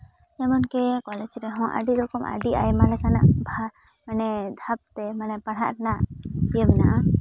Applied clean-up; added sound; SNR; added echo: none; none; none; none.